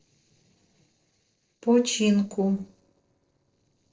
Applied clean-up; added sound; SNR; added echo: neural separator model SepFormer DNS4.